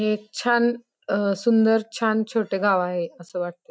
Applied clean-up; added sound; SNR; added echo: none; none; none; none.